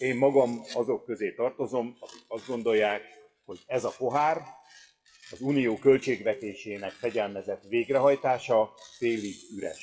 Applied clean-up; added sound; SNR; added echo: classical method WPE with log-MMSE.